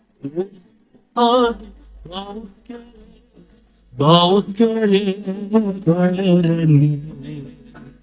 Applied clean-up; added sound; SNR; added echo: neural mask model DeepFilterNet 3.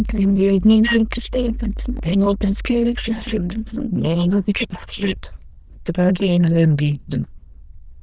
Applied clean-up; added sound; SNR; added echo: neural diffusion model UNIVERSE++.